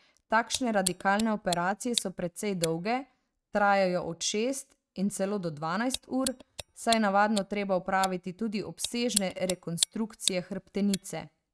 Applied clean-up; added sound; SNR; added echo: neural mask model RNNoise.